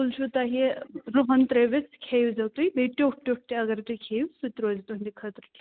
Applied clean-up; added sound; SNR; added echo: none; none; none; none.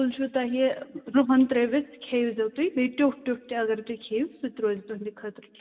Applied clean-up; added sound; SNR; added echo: none; none; none; reverberation time 1.9 s.